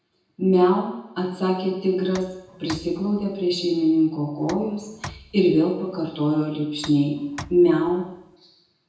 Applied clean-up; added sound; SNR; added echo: none; Tick; 19 dB; reverberation time 0.9 s.